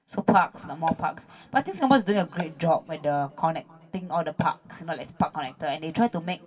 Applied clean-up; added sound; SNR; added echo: none; Marimba, xylophone; 18 dB; reverberation time 2.0 s.